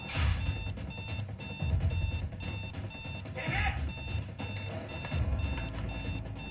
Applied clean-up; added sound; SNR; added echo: none; Alarm; 11 dB; reverberation time 0.4 s.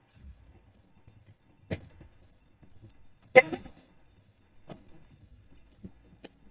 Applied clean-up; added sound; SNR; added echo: neural mask model DeepFilterNet 3.